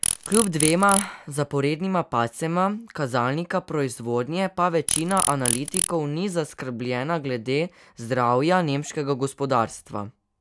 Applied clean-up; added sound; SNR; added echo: none; Insect; 1 dB; none.